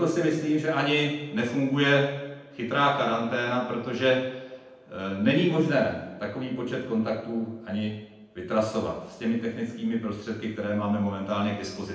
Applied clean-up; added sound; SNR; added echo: none; none; none; reverberation time 0.8 s.